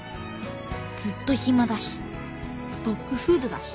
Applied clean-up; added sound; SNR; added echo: none; none; none; none.